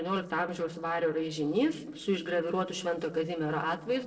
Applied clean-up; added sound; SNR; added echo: neural separator model SepFormer DNS4.